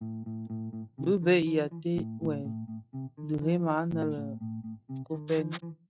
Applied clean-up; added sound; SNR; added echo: classical method log-MMSE.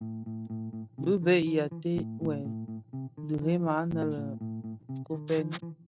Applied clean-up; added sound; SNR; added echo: none; Bass guitar; 7 dB; none.